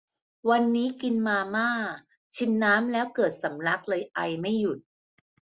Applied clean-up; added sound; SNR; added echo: none; none; none; none.